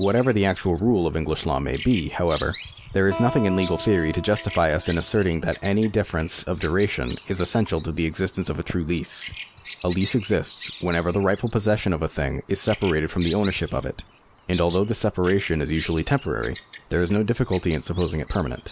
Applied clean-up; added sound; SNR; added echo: none; Acoustic guitar + Bird vocalization, bird call, bird song; 16 dB; none.